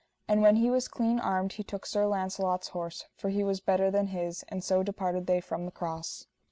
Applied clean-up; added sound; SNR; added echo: none; none; none; none.